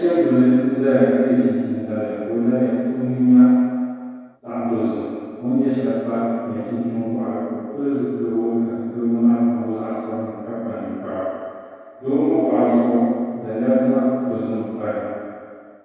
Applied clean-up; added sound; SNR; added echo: none; none; none; reverberation time 2.0 s.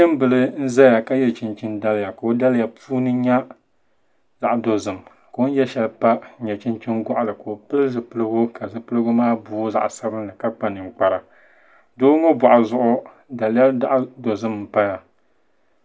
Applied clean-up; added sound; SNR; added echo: none; none; none; none.